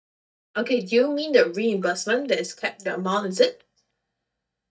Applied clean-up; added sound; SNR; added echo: neural mask model DeepFilterNet 3.